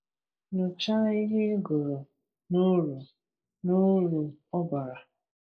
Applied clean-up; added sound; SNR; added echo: neural mask model Resemble Enhance denoiser.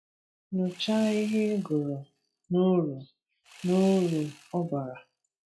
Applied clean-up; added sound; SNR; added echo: classical method log-MMSE.